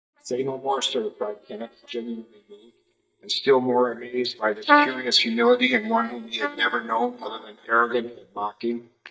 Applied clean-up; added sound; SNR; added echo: neural mask model DeepFilterNet 3.